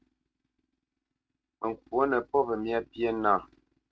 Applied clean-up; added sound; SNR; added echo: neural mask model RNNoise.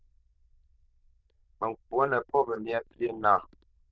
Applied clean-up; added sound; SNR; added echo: neural diffusion model UNIVERSE++.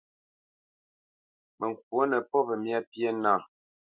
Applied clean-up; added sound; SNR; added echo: none; none; none; none.